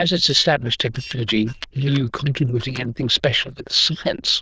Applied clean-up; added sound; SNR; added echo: neural diffusion model UNIVERSE++.